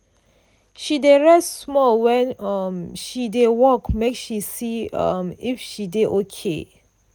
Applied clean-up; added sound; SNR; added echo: none; none; none; none.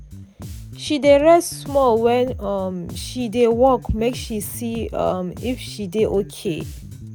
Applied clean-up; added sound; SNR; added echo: none; Bass guitar; 15 dB; none.